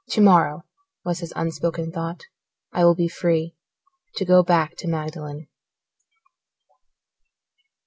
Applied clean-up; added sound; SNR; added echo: none; none; none; none.